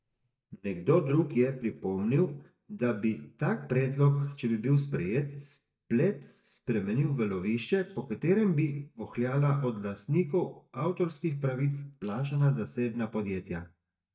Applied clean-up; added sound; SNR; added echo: neural mask model DeepFilterNet 3.